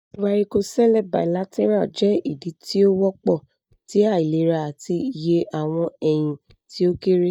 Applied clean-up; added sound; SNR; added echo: neural mask model DeepFilterNet 3.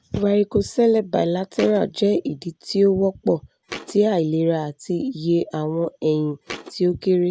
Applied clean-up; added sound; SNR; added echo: none; Thump, thud; 15 dB; none.